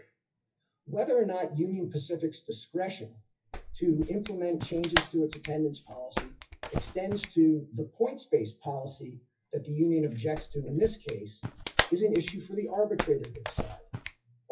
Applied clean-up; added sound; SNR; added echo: classical method WPE with log-MMSE.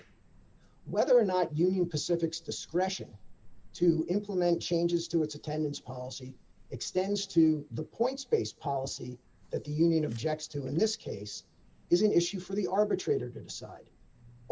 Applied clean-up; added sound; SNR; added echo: none; none; none; none.